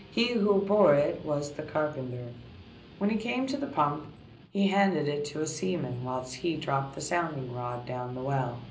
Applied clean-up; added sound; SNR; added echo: none; Guitar; 20 dB; reverberation time 0.5 s.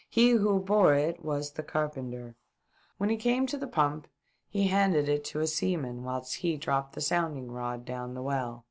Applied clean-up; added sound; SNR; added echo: none; none; none; none.